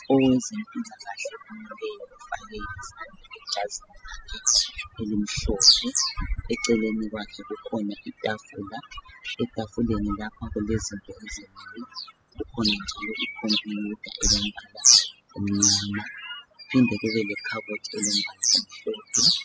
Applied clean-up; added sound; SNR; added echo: classical method spectral subtraction.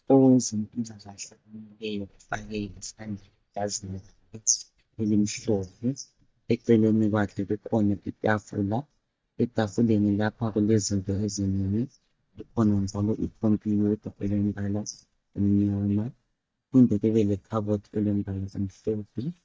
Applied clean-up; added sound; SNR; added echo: neural mask model DeepFilterNet 3.